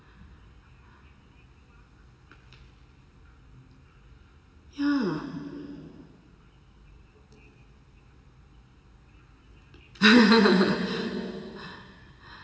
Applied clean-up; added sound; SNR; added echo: none; none; none; reverberation time 2.8 s.